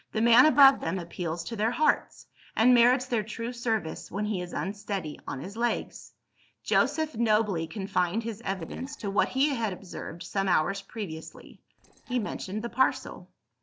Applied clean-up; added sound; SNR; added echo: neural separator model SepFormer DNS4.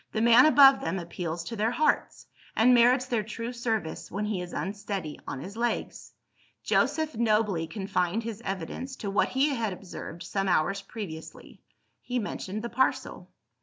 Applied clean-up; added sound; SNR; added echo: none; none; none; none.